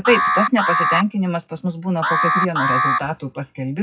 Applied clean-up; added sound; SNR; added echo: classical method WPE with log-MMSE.